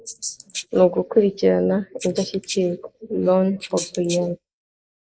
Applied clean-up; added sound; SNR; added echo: neural mask model Resemble Enhance denoiser.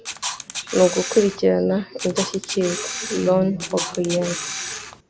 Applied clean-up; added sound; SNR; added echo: none; Camera; 8 dB; none.